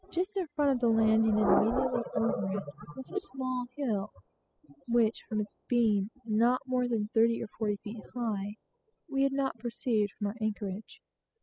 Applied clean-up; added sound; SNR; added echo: classical method spectral subtraction.